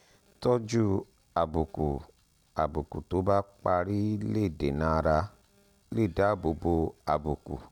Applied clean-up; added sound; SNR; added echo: none; none; none; none.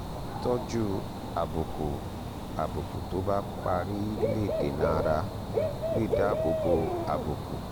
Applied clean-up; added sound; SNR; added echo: none; Bird / Dog; 0 dB; none.